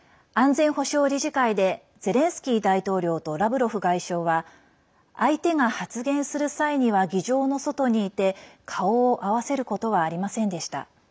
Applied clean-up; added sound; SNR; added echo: none; none; none; none.